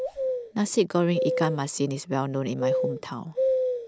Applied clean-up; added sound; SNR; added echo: none; Bird vocalization, bird call, bird song; 1 dB; none.